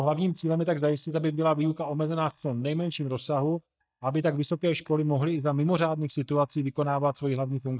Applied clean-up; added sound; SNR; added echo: neural mask model DeepFilterNet 3.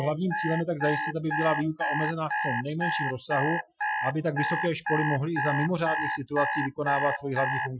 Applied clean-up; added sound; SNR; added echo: classical method Wiener filter.